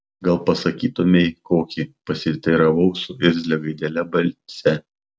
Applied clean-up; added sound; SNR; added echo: none; none; none; none.